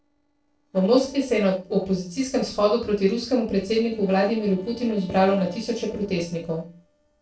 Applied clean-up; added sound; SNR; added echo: neural separator model SepFormer DNS4.